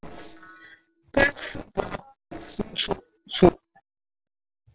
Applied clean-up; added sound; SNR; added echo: neural separator model SepFormer DNS4.